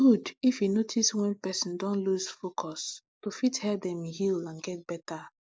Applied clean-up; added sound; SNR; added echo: neural mask model Resemble Enhance denoiser.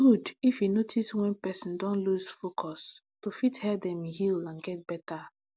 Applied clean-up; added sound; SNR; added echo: none; none; none; none.